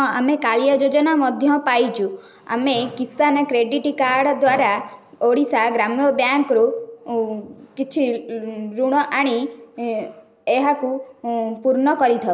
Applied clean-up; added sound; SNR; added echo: none; none; none; none.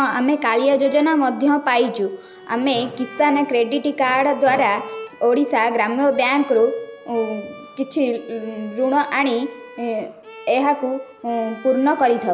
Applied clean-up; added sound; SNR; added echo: none; Bowed string instrument; 20 dB; none.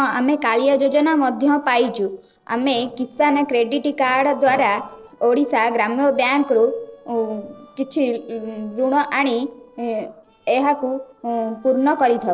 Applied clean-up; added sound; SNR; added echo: neural separator model SepFormer DNS4.